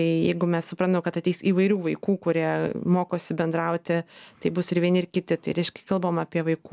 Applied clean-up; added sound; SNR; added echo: none; none; none; none.